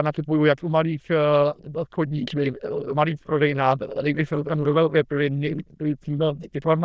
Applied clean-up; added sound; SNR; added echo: neural diffusion model UNIVERSE++.